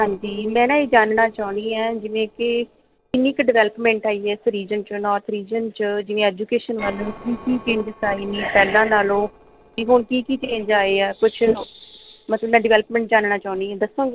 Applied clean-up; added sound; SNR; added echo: neural separator model SepFormer DNS4.